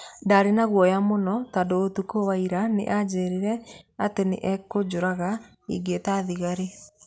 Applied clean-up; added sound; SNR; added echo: none; none; none; none.